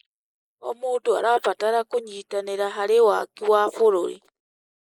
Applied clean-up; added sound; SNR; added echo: neural mask model Resemble Enhance denoiser.